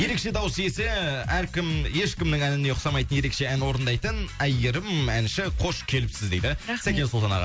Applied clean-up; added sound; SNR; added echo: none; none; none; none.